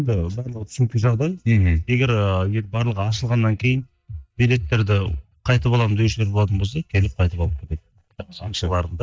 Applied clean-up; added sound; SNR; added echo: neural mask model DeepFilterNet 3.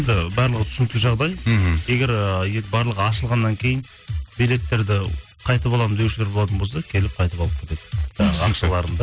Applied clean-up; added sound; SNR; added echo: none; none; none; none.